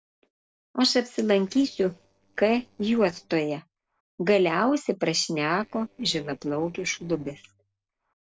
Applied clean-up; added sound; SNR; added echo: neural separator model SepFormer DNS4.